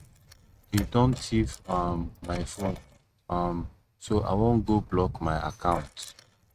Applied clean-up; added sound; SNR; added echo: neural mask model RNNoise.